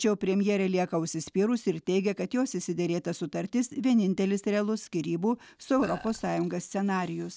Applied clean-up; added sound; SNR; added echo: none; Burping, eructation; 14 dB; none.